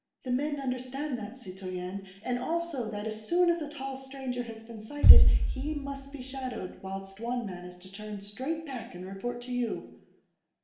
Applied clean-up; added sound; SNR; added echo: none; Bass drum; -5 dB; reverberation time 0.7 s.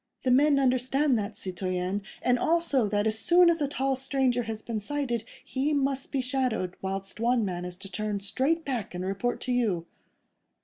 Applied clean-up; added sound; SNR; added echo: none; none; none; none.